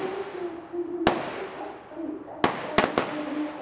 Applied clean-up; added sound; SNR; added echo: none; Fireworks; -4 dB; reverberation time 0.8 s.